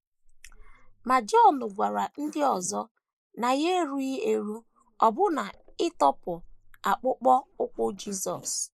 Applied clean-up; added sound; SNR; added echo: neural mask model Resemble Enhance denoiser.